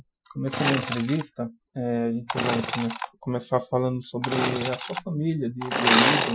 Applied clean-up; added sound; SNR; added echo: classical method Wiener filter.